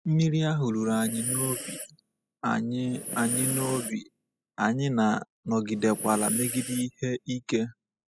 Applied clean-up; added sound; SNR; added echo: classical method spectral subtraction.